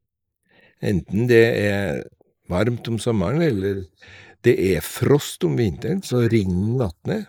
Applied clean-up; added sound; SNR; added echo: neural mask model Resemble Enhance denoiser.